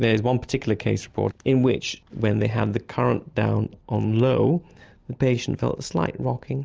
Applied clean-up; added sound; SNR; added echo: none; none; none; none.